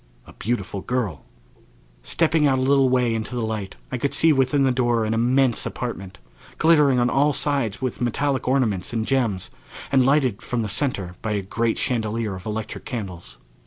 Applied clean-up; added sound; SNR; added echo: none; none; none; none.